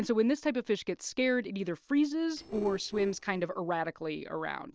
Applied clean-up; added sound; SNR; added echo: neural separator model SepFormer DNS4.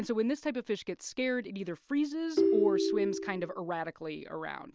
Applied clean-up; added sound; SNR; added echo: none; Ringtone; -4 dB; none.